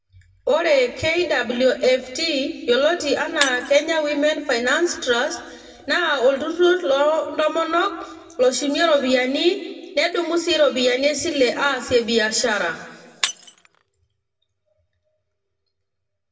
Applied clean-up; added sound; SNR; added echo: none; Shatter; 14 dB; reverberation time 1.4 s.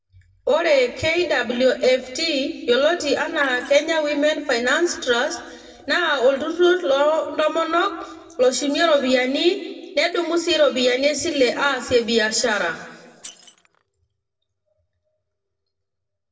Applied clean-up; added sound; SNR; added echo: neural separator model SepFormer DNS4.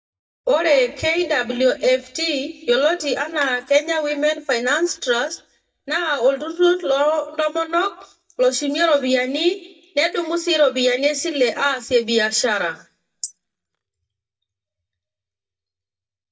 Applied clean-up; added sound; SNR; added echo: neural mask model DeepFilterNet 3.